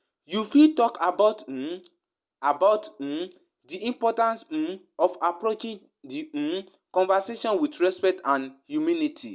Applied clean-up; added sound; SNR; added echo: none; none; none; none.